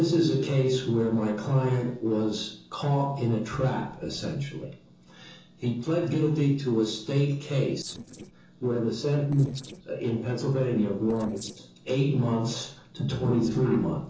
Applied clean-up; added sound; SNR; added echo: neural separator model SepFormer DNS4.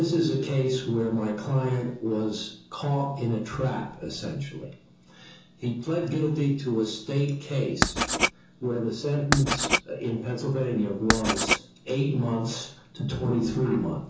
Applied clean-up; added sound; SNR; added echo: none; Writing; 1 dB; reverberation time 0.7 s.